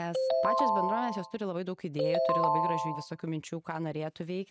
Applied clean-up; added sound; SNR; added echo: neural mask model RNNoise.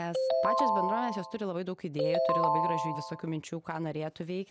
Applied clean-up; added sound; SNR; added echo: none; Ringtone; -5 dB; none.